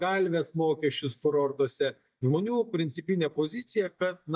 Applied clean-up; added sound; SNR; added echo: neural mask model DeepFilterNet 3.